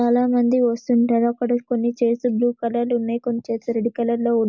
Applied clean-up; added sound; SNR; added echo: none; none; none; none.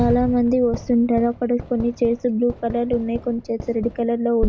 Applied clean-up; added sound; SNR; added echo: none; Fireworks; 10 dB; none.